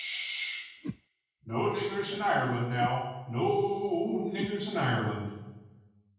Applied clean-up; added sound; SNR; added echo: none; Whoosh, swoosh, swish; 8 dB; reverberation time 1.2 s.